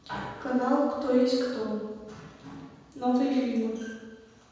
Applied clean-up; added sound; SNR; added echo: none; none; none; reverberation time 1.2 s.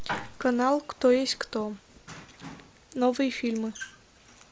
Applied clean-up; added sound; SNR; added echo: none; none; none; none.